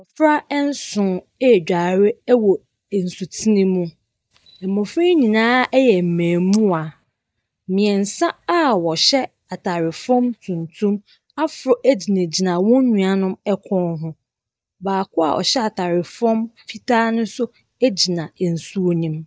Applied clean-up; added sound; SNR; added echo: neural mask model DeepFilterNet 3.